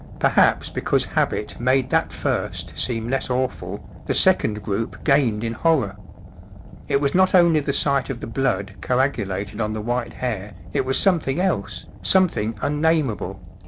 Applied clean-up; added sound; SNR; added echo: none; Fire; 15 dB; none.